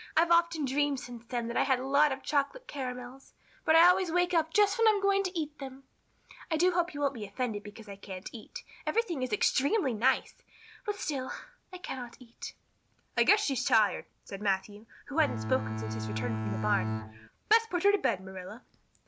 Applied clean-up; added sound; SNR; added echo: none; Bowed string instrument; 3 dB; none.